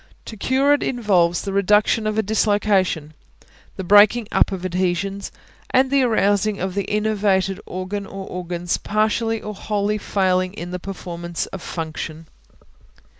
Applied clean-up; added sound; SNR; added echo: none; none; none; none.